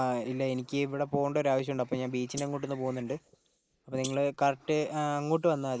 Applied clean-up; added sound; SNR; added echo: neural mask model Resemble Enhance denoiser.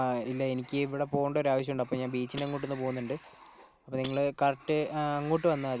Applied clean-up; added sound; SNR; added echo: none; Shatter + Sliding door; 18 dB; none.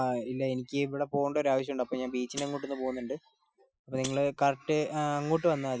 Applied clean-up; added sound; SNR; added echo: classical method Wiener filter.